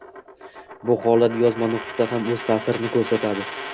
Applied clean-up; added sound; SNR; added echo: none; Coin (dropping); 12 dB; none.